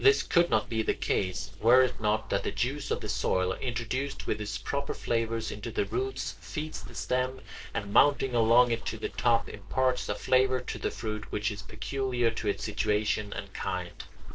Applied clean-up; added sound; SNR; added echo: neural separator model SepFormer DNS4.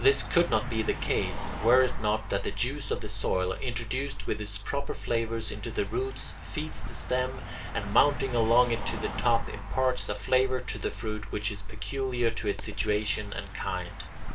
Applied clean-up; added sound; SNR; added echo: none; Car passing by; 6 dB; reverberation time 0.2 s.